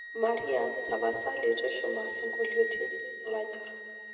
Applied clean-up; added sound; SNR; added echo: none; Wind instrument, woodwind instrument; 6 dB; reverberation time 2.1 s.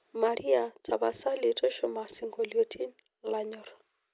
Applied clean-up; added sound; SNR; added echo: none; none; none; none.